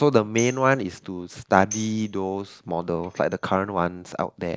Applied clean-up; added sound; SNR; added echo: neural mask model DeepFilterNet 3.